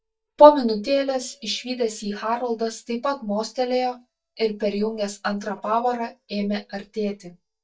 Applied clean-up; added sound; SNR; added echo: neural mask model DeepFilterNet 3.